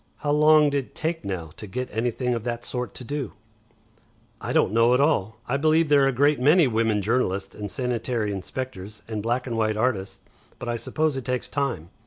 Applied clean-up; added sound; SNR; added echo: none; none; none; none.